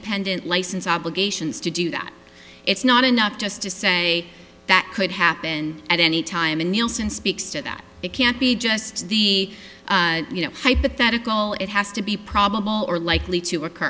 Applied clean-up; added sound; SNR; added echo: none; none; none; none.